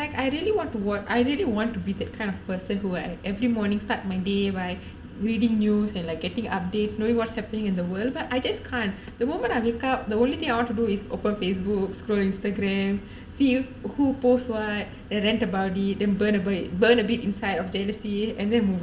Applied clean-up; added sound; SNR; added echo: none; none; none; reverberation time 0.4 s.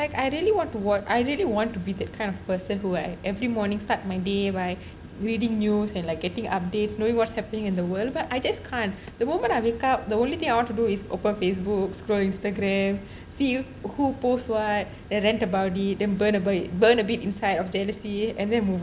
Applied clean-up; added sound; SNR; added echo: none; none; none; none.